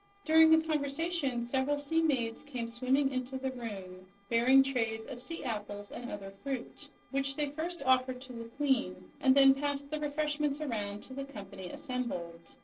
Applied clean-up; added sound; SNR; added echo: neural separator model SepFormer DNS4.